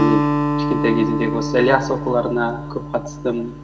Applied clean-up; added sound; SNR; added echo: none; Acoustic guitar; 2 dB; reverberation time 1.6 s.